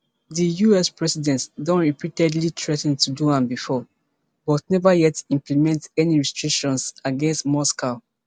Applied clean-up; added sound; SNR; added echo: none; none; none; none.